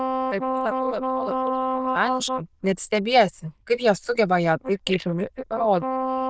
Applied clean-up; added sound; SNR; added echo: neural diffusion model UNIVERSE++.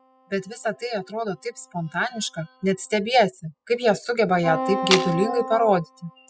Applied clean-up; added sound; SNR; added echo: classical method spectral subtraction.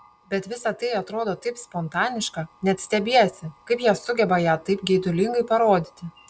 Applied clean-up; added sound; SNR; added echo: none; none; none; none.